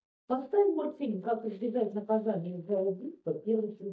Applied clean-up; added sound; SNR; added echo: neural mask model DeepFilterNet 3.